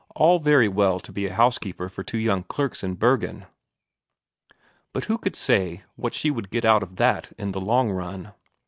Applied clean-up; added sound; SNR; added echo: none; none; none; none.